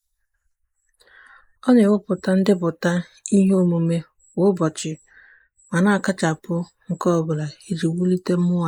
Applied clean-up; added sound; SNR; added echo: neural mask model Resemble Enhance denoiser.